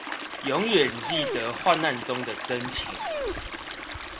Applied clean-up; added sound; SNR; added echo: none; Stream + Dog; 5 dB; none.